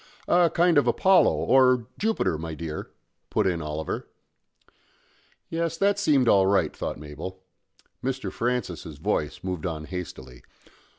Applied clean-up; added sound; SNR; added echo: none; none; none; none.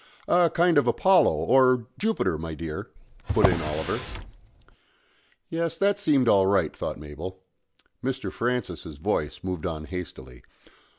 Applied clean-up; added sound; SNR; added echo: none; Drawer open or close; 4 dB; none.